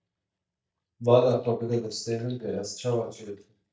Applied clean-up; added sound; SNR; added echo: neural mask model DeepFilterNet 3.